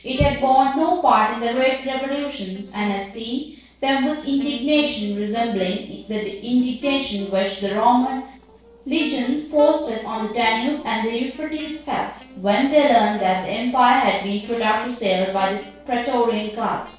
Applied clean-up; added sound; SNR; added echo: neural separator model SepFormer DNS4.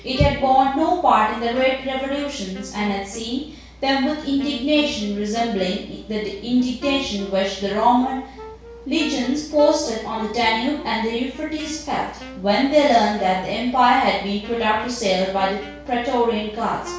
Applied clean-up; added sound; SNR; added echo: none; Wind instrument, woodwind instrument; 19 dB; reverberation time 0.6 s.